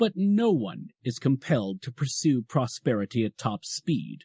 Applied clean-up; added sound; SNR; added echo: none; none; none; none.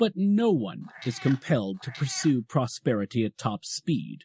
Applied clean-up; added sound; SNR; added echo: none; Meow; 17 dB; none.